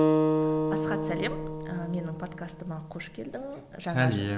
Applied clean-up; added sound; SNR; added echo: none; Acoustic guitar; -3 dB; none.